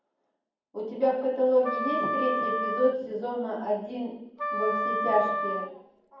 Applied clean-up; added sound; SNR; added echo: none; Wind instrument, woodwind instrument; 2 dB; reverberation time 1.2 s.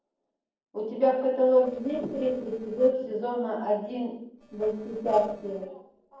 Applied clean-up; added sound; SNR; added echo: neural separator model SepFormer DNS4.